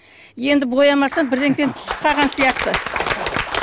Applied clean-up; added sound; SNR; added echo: none; none; none; none.